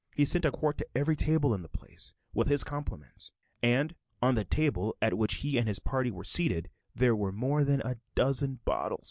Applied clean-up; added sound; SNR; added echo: none; none; none; none.